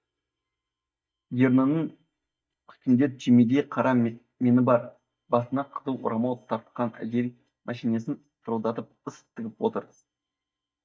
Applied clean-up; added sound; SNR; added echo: neural mask model DeepFilterNet 3.